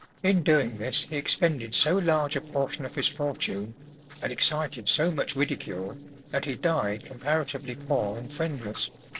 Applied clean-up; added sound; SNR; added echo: neural separator model SepFormer DNS4.